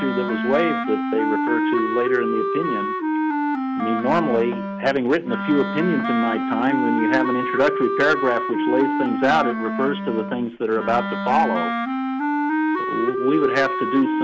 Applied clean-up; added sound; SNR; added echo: none; Wind instrument, woodwind instrument; 1 dB; none.